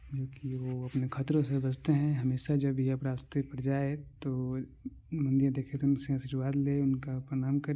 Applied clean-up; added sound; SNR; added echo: none; none; none; none.